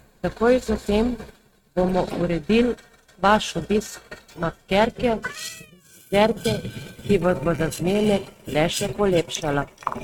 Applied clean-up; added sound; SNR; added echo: neural mask model RNNoise.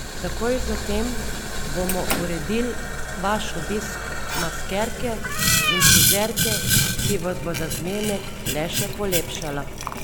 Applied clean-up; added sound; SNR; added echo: none; Cat + Boiling; -4 dB; none.